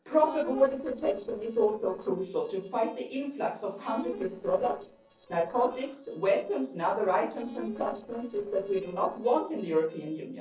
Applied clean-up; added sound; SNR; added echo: neural separator model SepFormer DNS4.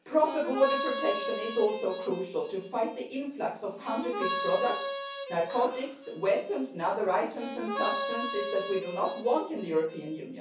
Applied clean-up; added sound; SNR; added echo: none; Harmonica; 6 dB; reverberation time 0.6 s.